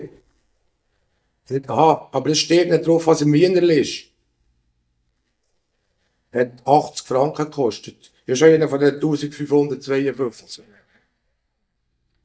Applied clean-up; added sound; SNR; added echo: neural mask model DeepFilterNet 3.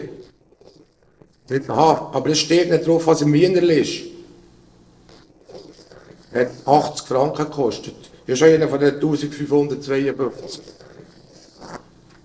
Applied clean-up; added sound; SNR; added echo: neural separator model SepFormer DNS4.